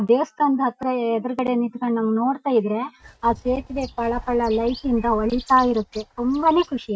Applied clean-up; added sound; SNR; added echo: neural mask model RNNoise.